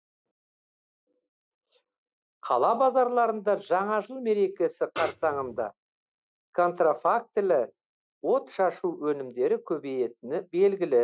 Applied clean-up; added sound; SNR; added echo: neural mask model RNNoise.